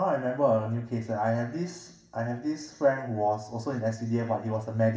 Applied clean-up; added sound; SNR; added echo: none; none; none; reverberation time 0.8 s.